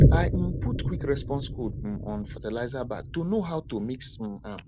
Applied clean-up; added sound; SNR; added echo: none; Boom; -4 dB; none.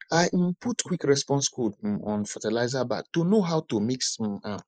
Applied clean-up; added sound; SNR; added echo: neural mask model Resemble Enhance denoiser.